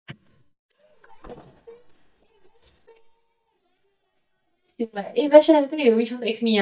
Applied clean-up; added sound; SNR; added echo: neural mask model DeepFilterNet 3.